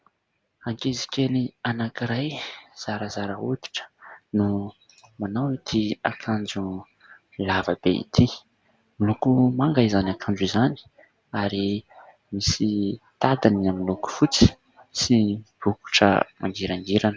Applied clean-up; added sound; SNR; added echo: none; none; none; none.